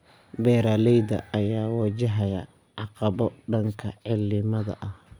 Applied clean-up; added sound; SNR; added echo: none; none; none; none.